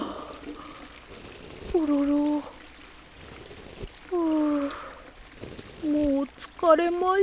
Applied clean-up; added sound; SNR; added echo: none; Toilet flush + Domestic sounds, home sounds; 16 dB; none.